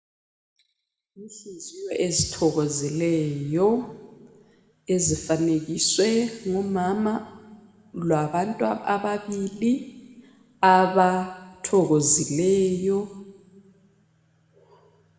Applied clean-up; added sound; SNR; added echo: none; none; none; reverberation time 1.2 s.